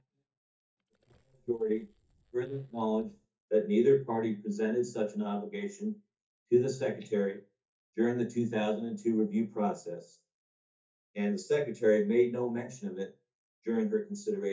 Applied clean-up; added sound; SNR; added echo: neural mask model DeepFilterNet 3.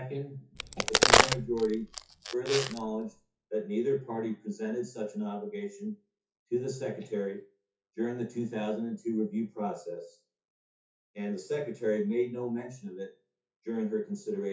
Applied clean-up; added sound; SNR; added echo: classical method WPE with log-MMSE.